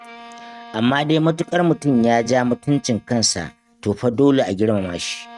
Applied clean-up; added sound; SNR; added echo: neural mask model RNNoise.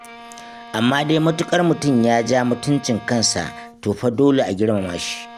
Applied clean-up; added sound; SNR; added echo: none; Bowed string instrument; 19 dB; none.